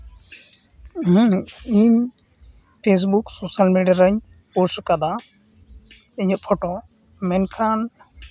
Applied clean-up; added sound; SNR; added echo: none; none; none; none.